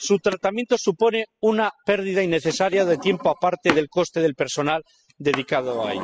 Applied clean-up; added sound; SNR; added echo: classical method spectral subtraction.